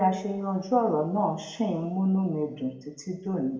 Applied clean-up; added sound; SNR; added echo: none; none; none; reverberation time 0.7 s.